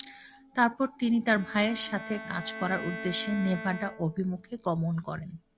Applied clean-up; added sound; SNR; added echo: none; Bowed string instrument; 13 dB; none.